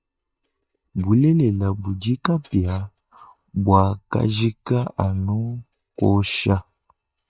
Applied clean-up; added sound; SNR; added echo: neural mask model DeepFilterNet 3.